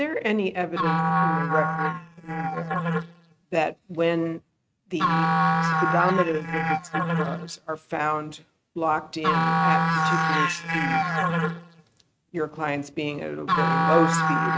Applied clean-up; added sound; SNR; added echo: neural mask model RNNoise.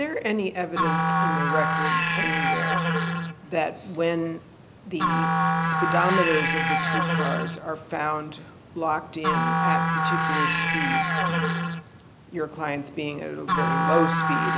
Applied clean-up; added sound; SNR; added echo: none; Musical instrument; -4 dB; none.